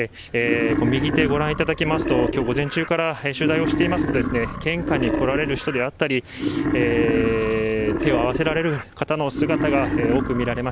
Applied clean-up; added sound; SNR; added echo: none; Wild animals; 2 dB; none.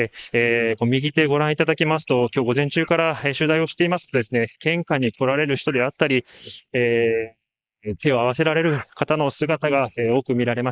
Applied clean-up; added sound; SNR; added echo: neural mask model Resemble Enhance denoiser.